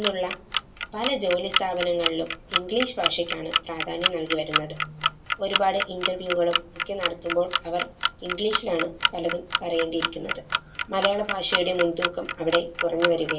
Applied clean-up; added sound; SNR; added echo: none; Clock; 2 dB; reverberation time 0.2 s.